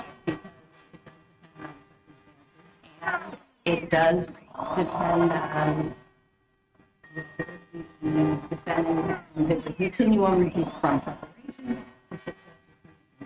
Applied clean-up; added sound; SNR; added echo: neural mask model RNNoise.